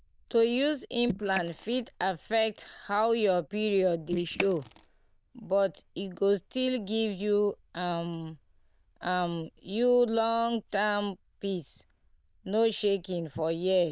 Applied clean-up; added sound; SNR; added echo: neural diffusion model UNIVERSE++.